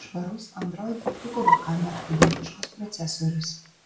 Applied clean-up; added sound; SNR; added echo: none; Drawer open or close; -2 dB; reverberation time 0.4 s.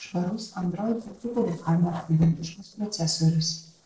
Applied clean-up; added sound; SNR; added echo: neural separator model SepFormer DNS4.